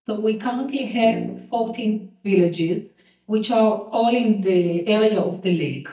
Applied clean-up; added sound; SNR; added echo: neural mask model DeepFilterNet 3.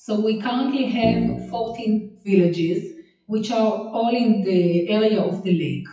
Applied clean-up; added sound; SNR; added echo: classical method WPE with log-MMSE.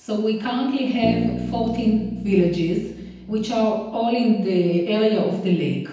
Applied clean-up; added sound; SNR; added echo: none; Bass guitar; 10 dB; reverberation time 0.9 s.